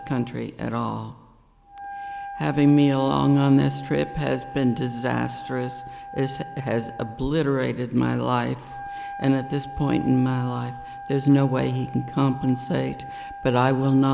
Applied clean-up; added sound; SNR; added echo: none; Wind instrument, woodwind instrument; 14 dB; none.